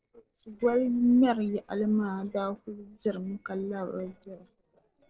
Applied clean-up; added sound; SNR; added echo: neural separator model SepFormer DNS4.